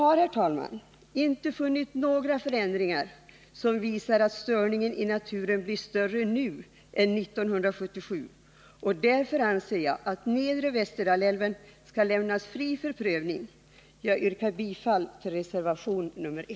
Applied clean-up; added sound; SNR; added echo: none; none; none; none.